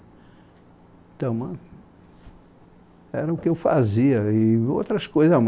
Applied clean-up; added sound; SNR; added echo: none; none; none; none.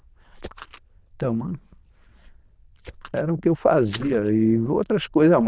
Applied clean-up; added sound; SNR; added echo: neural diffusion model UNIVERSE++.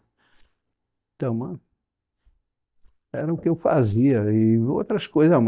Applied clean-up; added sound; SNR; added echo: neural mask model DeepFilterNet 3.